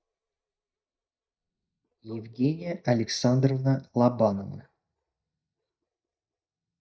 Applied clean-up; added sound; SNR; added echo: neural mask model DeepFilterNet 3.